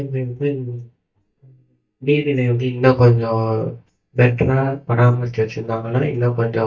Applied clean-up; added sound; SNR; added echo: neural mask model DeepFilterNet 3.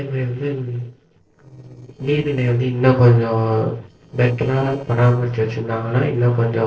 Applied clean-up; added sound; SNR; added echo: neural separator model SepFormer DNS4.